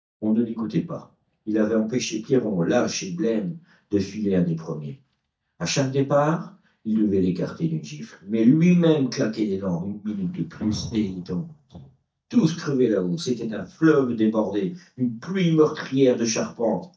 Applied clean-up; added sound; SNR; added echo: neural mask model DeepFilterNet 3.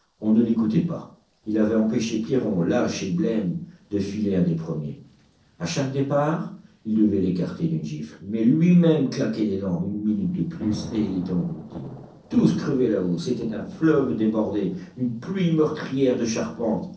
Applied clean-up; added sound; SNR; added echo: neural separator model SepFormer DNS4.